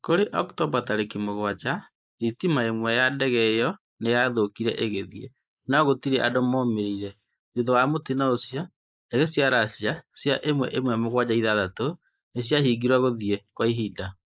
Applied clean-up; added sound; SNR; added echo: neural mask model Resemble Enhance denoiser.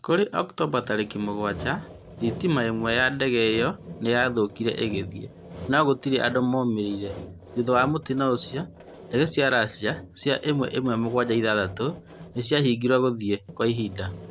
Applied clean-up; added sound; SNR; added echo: none; Sawing; 16 dB; none.